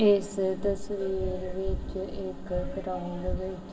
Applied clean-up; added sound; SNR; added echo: none; none; none; reverberation time 2.0 s.